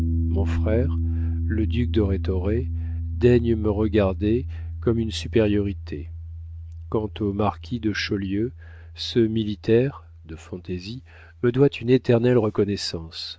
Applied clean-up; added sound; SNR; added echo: none; Piano; 5 dB; none.